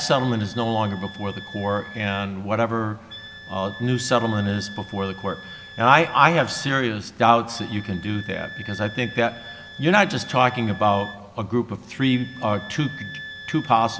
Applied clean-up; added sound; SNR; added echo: none; Wind instrument, woodwind instrument; 17 dB; none.